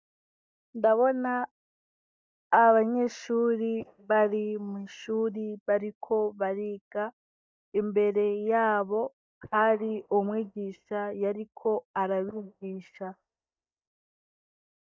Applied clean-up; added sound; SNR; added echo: neural mask model DeepFilterNet 3.